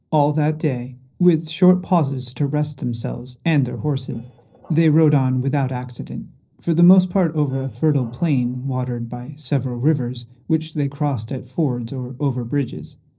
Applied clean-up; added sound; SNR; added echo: neural separator model SepFormer DNS4.